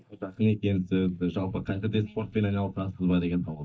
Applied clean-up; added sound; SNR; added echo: neural mask model DeepFilterNet 3.